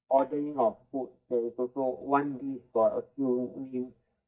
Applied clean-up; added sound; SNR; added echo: neural mask model DeepFilterNet 3.